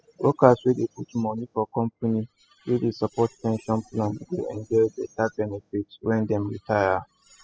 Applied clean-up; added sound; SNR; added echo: classical method spectral subtraction.